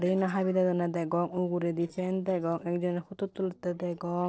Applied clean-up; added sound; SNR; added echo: neural separator model SepFormer DNS4.